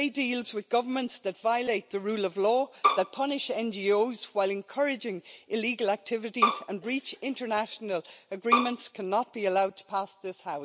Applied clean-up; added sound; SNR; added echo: none; Bowed string instrument; -1 dB; none.